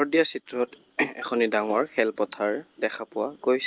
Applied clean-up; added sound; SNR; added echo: none; none; none; none.